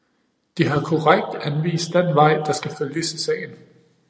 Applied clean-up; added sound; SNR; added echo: none; none; none; none.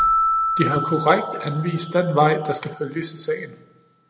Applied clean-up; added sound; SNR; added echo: none; Keyboard (musical); 3 dB; none.